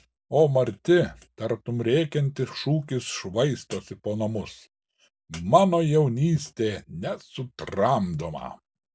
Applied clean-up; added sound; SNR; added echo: none; none; none; none.